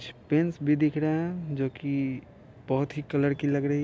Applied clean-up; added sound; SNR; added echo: none; none; none; none.